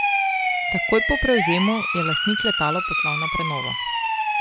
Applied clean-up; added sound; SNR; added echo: none; Siren; -2 dB; none.